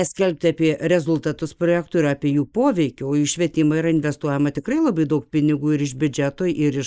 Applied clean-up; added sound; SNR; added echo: neural mask model Resemble Enhance denoiser.